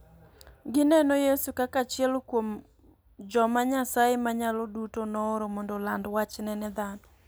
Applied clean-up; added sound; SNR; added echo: none; none; none; none.